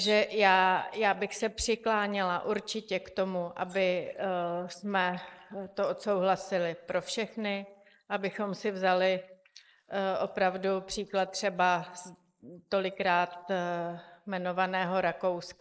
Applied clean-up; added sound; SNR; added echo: neural mask model Resemble Enhance denoiser.